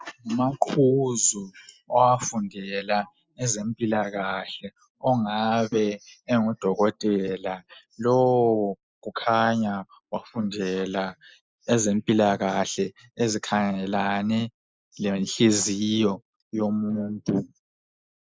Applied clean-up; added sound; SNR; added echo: neural mask model Resemble Enhance denoiser.